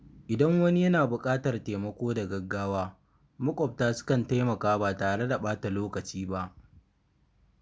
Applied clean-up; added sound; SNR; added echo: none; none; none; none.